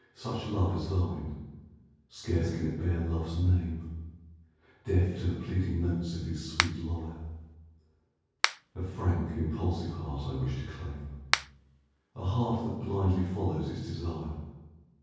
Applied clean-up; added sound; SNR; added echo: none; Finger snapping; 3 dB; reverberation time 1.3 s.